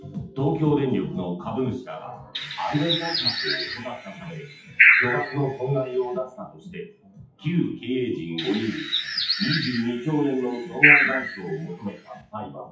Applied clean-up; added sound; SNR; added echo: classical method WPE with log-MMSE.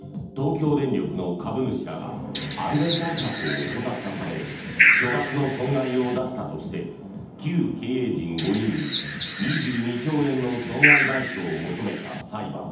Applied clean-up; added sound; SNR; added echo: none; Bird; -1 dB; reverberation time 0.8 s.